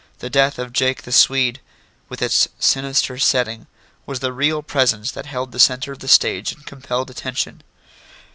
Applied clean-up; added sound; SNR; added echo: none; none; none; none.